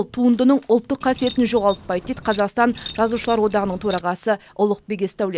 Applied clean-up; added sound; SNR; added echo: none; Keys jangling; 7 dB; none.